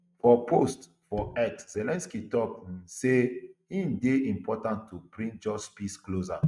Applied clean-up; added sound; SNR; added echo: neural mask model RNNoise.